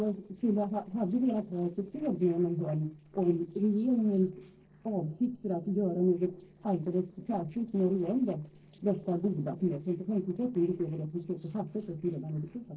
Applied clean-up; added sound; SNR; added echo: neural separator model SepFormer DNS4.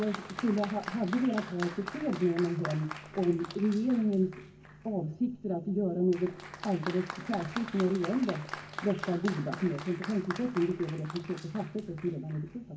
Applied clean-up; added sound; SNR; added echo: none; Applause; 12 dB; reverberation time 0.3 s.